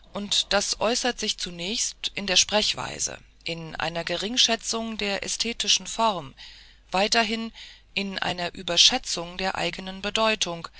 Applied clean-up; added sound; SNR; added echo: none; none; none; none.